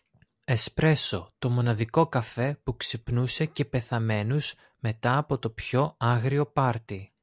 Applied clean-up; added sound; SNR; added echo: none; none; none; none.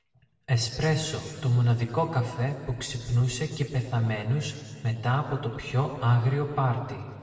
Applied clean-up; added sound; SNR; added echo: none; none; none; reverberation time 2.1 s.